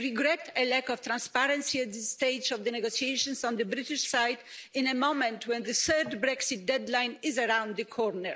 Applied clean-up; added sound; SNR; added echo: none; none; none; none.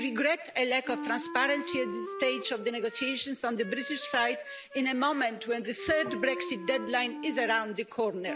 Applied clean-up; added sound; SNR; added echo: none; Wind instrument, woodwind instrument; 10 dB; none.